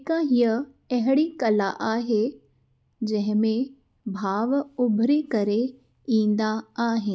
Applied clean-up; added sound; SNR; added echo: none; none; none; none.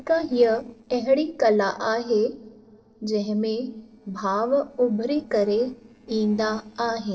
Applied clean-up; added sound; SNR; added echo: neural separator model SepFormer DNS4.